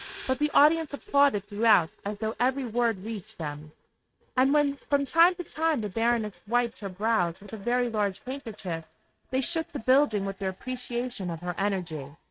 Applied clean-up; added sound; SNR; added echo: neural mask model RNNoise.